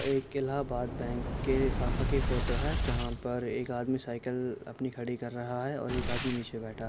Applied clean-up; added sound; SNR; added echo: none; Boom; 1 dB; none.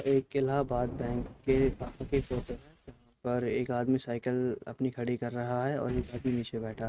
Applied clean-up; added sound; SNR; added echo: neural mask model RNNoise.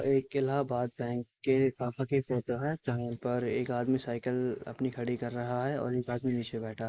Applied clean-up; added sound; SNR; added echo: neural mask model Resemble Enhance denoiser.